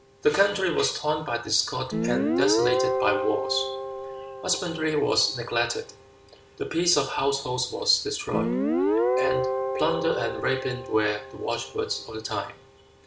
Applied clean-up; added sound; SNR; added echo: none; Guitar; 2 dB; reverberation time 0.2 s.